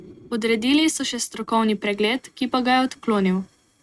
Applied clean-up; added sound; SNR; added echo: neural mask model RNNoise.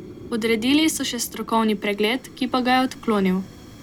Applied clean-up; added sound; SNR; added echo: none; Fire; 18 dB; none.